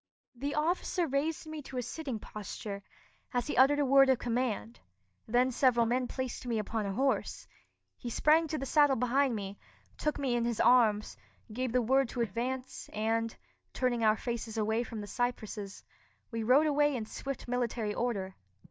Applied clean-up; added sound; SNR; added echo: neural mask model DeepFilterNet 3.